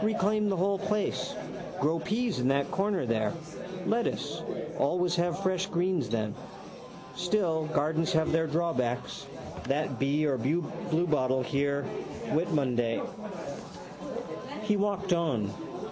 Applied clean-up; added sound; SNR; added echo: none; none; none; none.